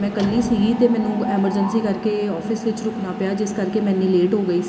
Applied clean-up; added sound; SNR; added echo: none; Mechanisms; 12 dB; reverberation time 0.4 s.